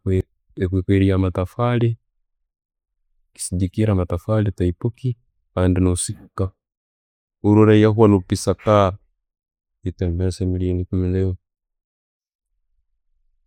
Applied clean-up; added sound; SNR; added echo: neural mask model Resemble Enhance denoiser.